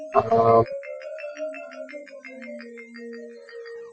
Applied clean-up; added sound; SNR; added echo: classical method Wiener filter.